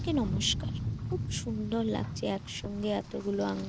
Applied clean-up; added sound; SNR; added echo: none; Rain; 3 dB; none.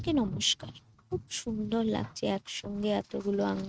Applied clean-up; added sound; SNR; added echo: neural mask model RNNoise.